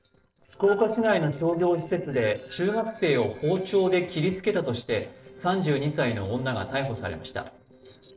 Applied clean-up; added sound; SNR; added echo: neural separator model SepFormer DNS4.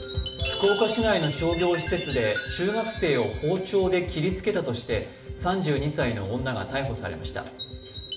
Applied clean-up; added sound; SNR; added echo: none; Chime; 14 dB; reverberation time 0.5 s.